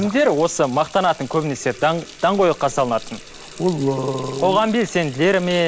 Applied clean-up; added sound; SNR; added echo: none; Water tap, faucet; 19 dB; none.